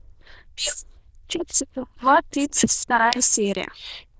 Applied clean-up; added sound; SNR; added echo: neural diffusion model UNIVERSE++.